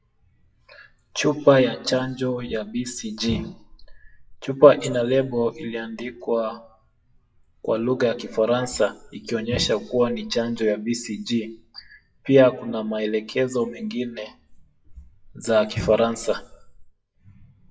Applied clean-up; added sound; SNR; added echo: classical method WPE with log-MMSE.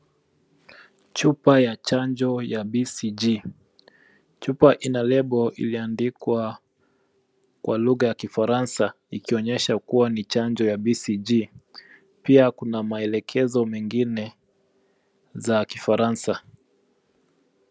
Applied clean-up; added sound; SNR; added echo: none; none; none; none.